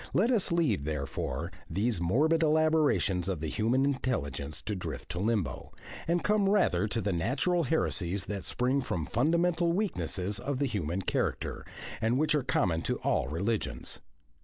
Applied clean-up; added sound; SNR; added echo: none; none; none; none.